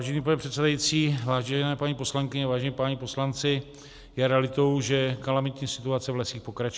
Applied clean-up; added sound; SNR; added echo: none; none; none; none.